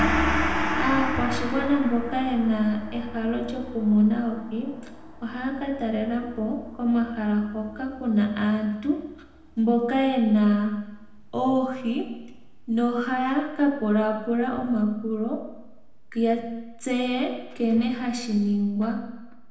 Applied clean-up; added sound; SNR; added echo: none; Gong; 8 dB; reverberation time 0.9 s.